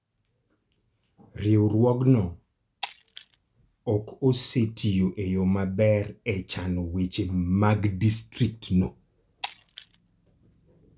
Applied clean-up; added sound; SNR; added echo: none; Shatter; 20 dB; none.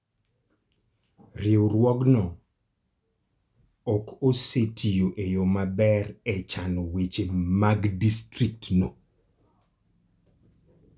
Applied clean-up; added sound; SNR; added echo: none; none; none; none.